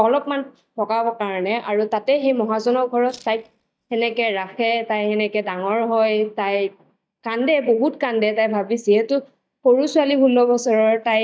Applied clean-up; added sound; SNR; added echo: neural mask model DeepFilterNet 3.